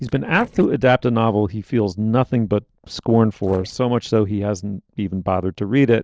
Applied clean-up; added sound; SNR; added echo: neural separator model SepFormer DNS4.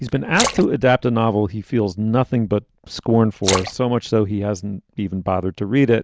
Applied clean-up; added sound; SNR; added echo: none; Splash, splatter; 10 dB; none.